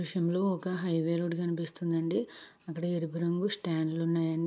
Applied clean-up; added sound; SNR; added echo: none; none; none; none.